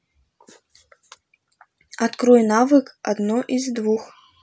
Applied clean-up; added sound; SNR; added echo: none; none; none; none.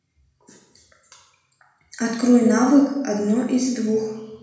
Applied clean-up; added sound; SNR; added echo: none; none; none; reverberation time 1.1 s.